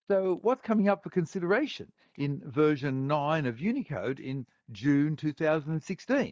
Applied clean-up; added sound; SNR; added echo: neural mask model DeepFilterNet 3.